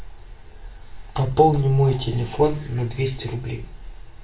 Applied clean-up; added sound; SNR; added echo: none; none; none; reverberation time 0.3 s.